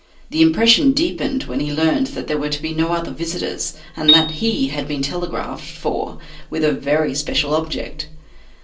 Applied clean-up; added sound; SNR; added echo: none; Piano; 2 dB; reverberation time 0.3 s.